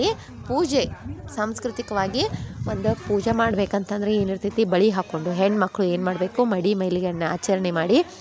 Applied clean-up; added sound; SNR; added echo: none; none; none; none.